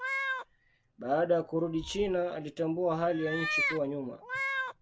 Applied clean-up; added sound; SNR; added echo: none; Meow; 5 dB; none.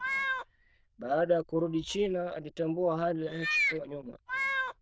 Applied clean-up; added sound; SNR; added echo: neural diffusion model UNIVERSE++.